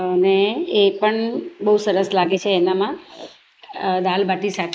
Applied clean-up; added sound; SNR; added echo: neural mask model Resemble Enhance denoiser.